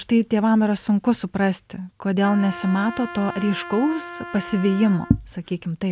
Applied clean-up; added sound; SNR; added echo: none; Trumpet; 14 dB; none.